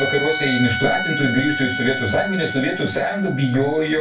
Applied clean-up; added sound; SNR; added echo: none; Trumpet; 6 dB; reverberation time 0.3 s.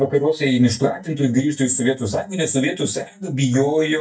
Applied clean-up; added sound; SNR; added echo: neural mask model DeepFilterNet 3.